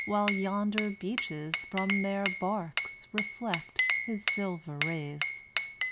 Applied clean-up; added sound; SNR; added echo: none; Glass; -4 dB; none.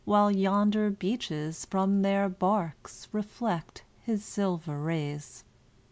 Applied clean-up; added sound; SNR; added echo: none; none; none; none.